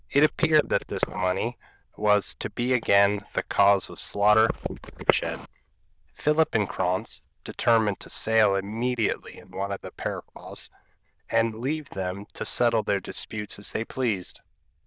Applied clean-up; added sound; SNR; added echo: neural diffusion model UNIVERSE++.